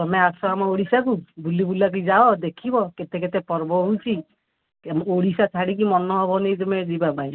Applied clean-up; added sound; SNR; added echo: none; none; none; none.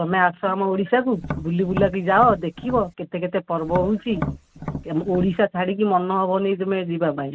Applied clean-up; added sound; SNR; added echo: none; Tap; 9 dB; none.